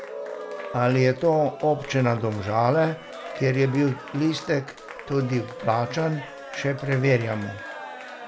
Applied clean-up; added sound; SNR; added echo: none; Cheering; 13 dB; none.